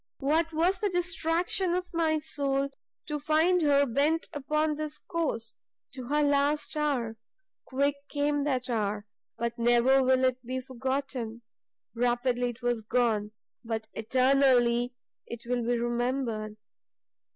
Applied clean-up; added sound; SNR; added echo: none; none; none; none.